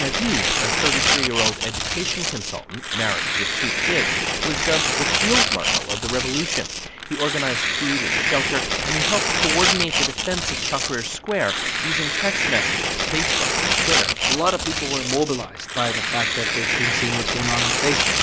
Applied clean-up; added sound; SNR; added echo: none; Tearing; -5 dB; none.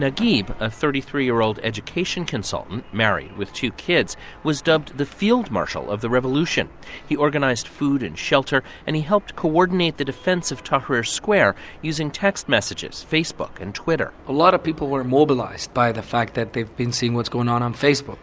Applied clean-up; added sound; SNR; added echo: none; none; none; none.